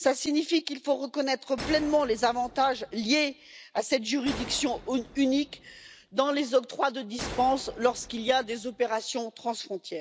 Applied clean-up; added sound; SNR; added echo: none; Gunshot, gunfire; 16 dB; none.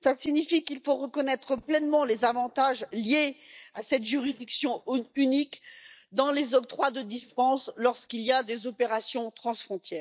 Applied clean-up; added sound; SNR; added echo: neural mask model DeepFilterNet 3.